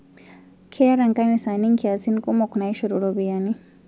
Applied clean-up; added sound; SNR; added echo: none; none; none; none.